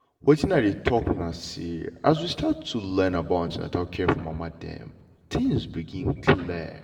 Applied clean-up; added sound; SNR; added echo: none; none; none; reverberation time 0.9 s.